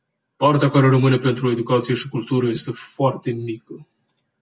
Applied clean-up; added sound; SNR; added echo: none; none; none; none.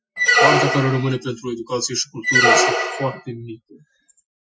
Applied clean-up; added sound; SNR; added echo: classical method Wiener filter.